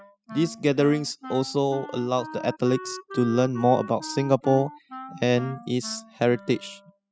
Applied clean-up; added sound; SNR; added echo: classical method spectral subtraction.